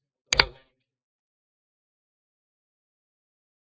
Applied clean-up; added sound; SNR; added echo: neural mask model DeepFilterNet 3.